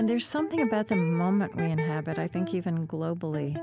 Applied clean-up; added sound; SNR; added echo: none; Electric guitar; 9 dB; none.